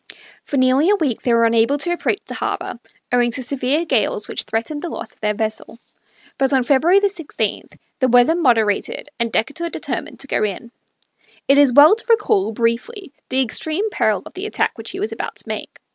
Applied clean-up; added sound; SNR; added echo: none; none; none; none.